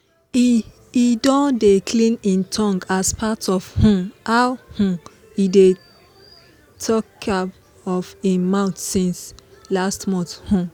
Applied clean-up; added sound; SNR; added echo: none; none; none; none.